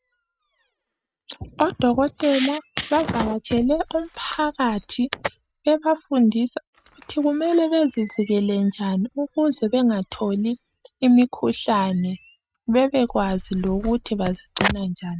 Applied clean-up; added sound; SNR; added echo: neural mask model RNNoise.